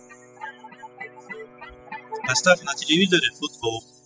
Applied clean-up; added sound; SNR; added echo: classical method spectral subtraction.